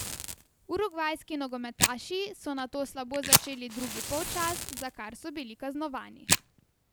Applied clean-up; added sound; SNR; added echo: none; Fire; -2 dB; none.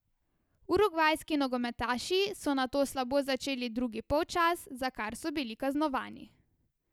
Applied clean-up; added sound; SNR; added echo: none; none; none; none.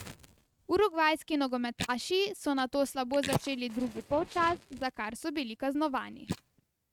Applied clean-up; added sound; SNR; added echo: neural mask model RNNoise.